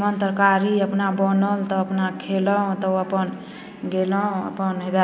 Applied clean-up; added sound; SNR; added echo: none; none; none; none.